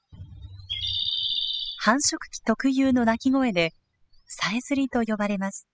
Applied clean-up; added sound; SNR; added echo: classical method spectral subtraction.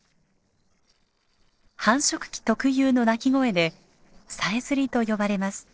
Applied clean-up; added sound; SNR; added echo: neural separator model SepFormer DNS4.